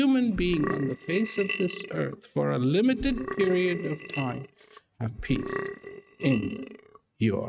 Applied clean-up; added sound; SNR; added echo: neural mask model RNNoise.